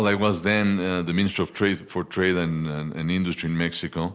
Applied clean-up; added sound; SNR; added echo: none; none; none; none.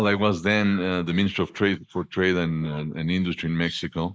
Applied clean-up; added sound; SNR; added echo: neural mask model Resemble Enhance denoiser.